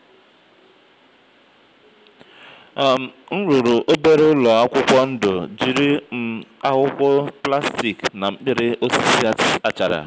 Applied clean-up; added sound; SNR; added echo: none; Snare drum; 14 dB; none.